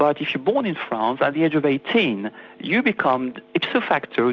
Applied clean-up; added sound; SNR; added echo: none; none; none; none.